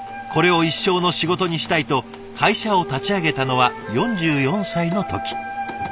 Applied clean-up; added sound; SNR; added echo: none; none; none; none.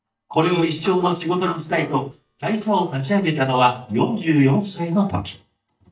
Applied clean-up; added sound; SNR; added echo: neural mask model DeepFilterNet 3.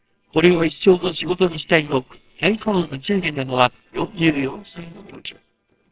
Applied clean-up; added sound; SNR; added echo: neural separator model SepFormer WHAMR!.